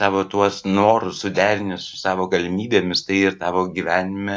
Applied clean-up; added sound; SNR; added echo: none; none; none; none.